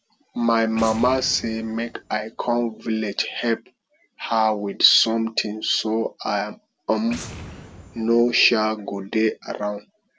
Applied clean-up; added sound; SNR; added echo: none; Boom; 19 dB; none.